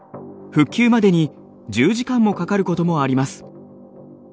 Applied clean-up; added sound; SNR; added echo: none; none; none; none.